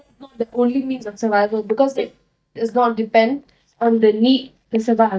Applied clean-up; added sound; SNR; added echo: neural mask model DeepFilterNet 3.